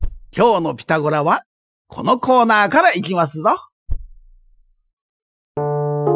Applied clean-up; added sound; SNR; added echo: classical method Wiener filter.